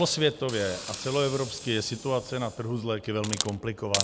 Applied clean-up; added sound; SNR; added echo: none; Hiss; 8 dB; none.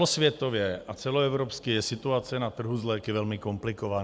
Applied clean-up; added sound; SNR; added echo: none; none; none; none.